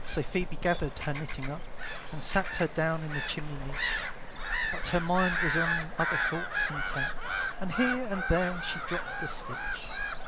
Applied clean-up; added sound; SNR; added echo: none; Gull, seagull / Bird vocalization, bird call, bird song; 0 dB; none.